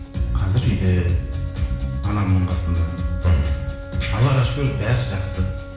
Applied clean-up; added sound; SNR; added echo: none; Wind instrument, woodwind instrument; 18 dB; reverberation time 0.9 s.